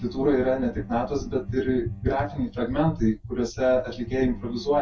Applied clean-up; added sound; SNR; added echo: none; Bowed string instrument; 19 dB; reverberation time 0.1 s.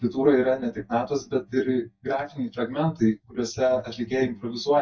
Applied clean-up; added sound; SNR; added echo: neural mask model DeepFilterNet 3.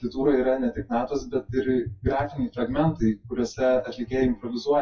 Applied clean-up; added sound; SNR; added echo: classical method WPE with log-MMSE.